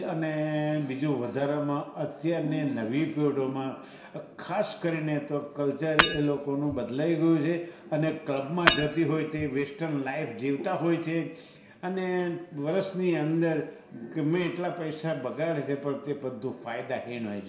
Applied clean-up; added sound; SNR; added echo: none; Shatter / Hammer; -2 dB; reverberation time 0.7 s.